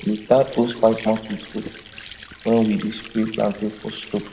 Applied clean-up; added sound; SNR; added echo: none; Sink (filling or washing) / Water; 18 dB; reverberation time 1.0 s.